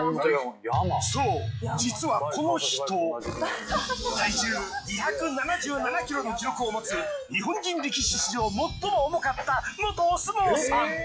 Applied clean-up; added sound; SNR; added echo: classical method log-MMSE.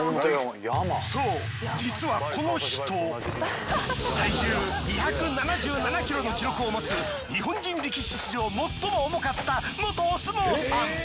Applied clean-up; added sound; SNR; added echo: none; Door; 17 dB; none.